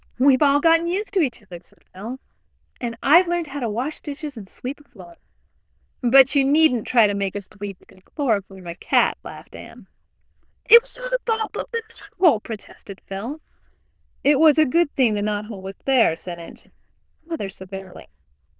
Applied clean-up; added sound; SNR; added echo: neural diffusion model UNIVERSE++.